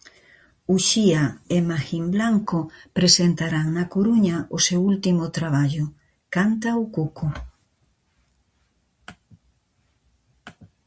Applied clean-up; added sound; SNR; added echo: none; none; none; none.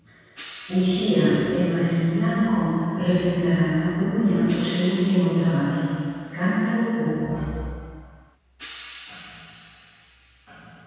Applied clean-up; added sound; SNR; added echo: none; Hi-hat; 20 dB; reverberation time 2.2 s.